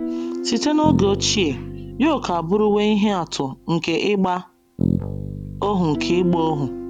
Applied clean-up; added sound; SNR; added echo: none; Bass guitar + Guitar; 6 dB; none.